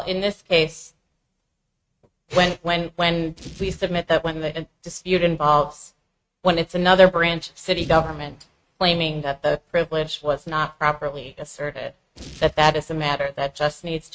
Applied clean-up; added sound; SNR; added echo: neural mask model RNNoise.